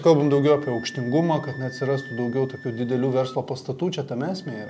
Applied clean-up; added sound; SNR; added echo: none; Wind instrument, woodwind instrument; 20 dB; none.